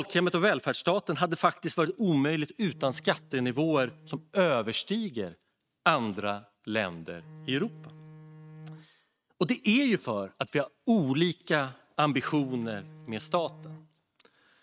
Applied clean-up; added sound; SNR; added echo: neural mask model RNNoise.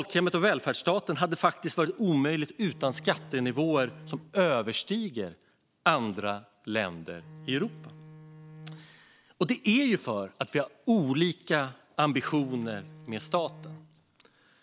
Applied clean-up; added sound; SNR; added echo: none; Bowed string instrument; 19 dB; none.